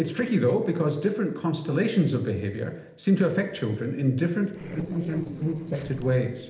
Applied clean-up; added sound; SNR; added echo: neural separator model SepFormer DNS4.